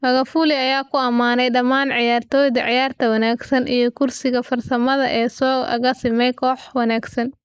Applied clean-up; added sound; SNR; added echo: neural mask model Resemble Enhance denoiser.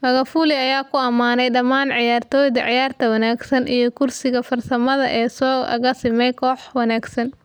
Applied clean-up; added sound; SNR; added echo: none; none; none; none.